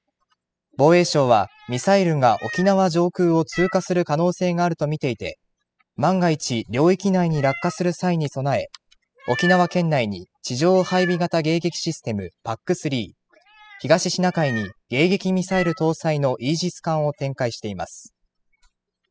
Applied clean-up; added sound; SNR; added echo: classical method spectral subtraction.